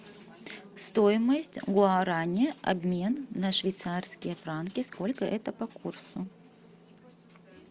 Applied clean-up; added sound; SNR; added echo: none; none; none; none.